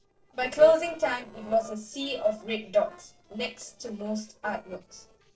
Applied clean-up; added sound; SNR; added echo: neural separator model SepFormer DNS4.